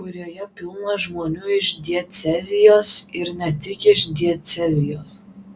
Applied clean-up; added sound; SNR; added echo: none; none; none; none.